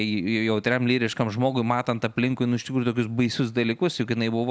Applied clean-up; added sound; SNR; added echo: none; none; none; none.